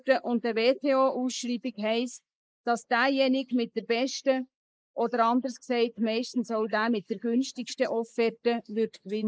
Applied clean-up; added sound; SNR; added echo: neural mask model Resemble Enhance denoiser.